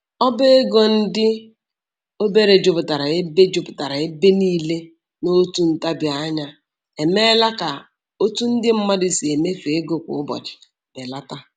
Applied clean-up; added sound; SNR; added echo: none; none; none; none.